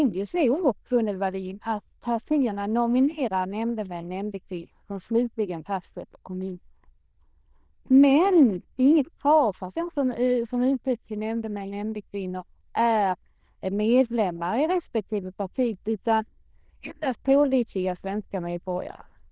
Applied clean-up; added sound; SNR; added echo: neural diffusion model UNIVERSE++.